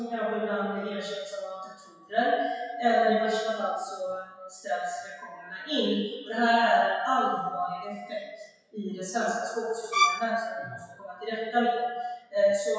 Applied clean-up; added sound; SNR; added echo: classical method WPE with log-MMSE.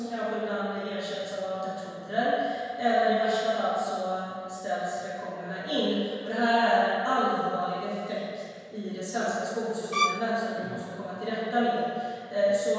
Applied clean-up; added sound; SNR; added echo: none; Bowed string instrument; 0 dB; reverberation time 1.9 s.